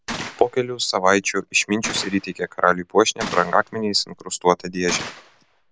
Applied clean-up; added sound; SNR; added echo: none; Gunshot, gunfire; 14 dB; none.